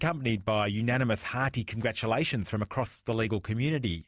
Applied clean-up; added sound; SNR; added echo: none; none; none; none.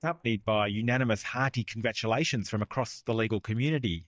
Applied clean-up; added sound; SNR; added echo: neural mask model DeepFilterNet 3.